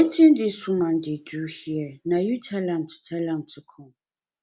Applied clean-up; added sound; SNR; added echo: none; none; none; none.